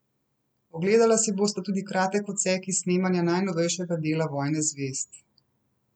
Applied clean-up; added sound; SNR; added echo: none; none; none; none.